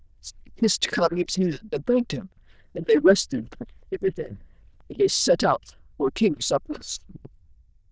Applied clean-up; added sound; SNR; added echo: neural diffusion model UNIVERSE++.